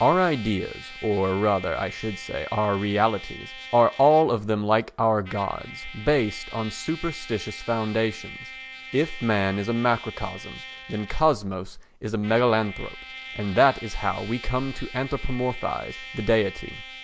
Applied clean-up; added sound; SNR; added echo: none; Trumpet; 15 dB; none.